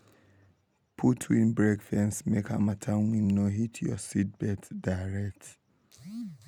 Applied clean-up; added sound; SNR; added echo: none; none; none; none.